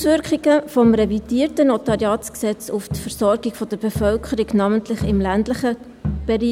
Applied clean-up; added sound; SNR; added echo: none; Crowd; 13 dB; none.